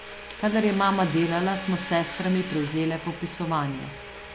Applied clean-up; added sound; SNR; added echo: none; Domestic sounds, home sounds; 11 dB; none.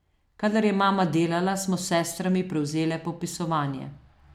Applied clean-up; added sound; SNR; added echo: none; none; none; none.